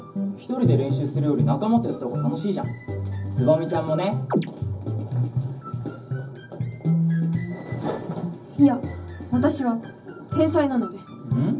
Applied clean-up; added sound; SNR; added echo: none; none; none; reverberation time 0.4 s.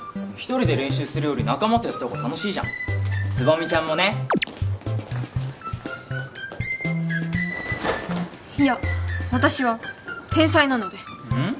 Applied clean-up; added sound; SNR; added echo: none; none; none; none.